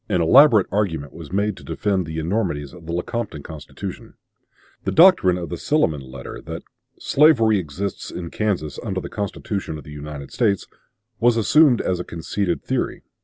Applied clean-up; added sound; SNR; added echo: none; none; none; none.